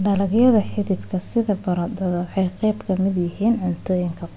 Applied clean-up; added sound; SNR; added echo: none; none; none; none.